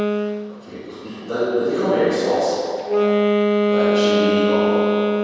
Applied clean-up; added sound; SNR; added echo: none; Wind instrument, woodwind instrument; -3 dB; reverberation time 2.1 s.